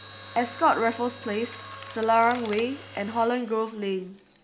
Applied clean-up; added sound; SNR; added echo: none; Mechanisms; 14 dB; none.